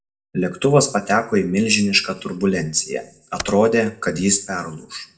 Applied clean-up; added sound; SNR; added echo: none; Computer keyboard; 18 dB; reverberation time 0.4 s.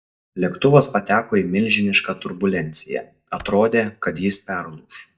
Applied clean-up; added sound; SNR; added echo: neural mask model DeepFilterNet 3.